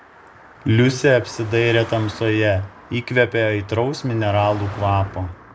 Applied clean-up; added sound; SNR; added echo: none; Car passing by; 18 dB; none.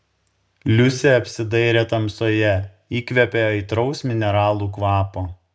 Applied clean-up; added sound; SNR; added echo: none; none; none; none.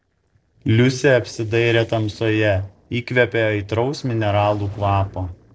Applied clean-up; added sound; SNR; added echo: neural separator model SepFormer DNS4.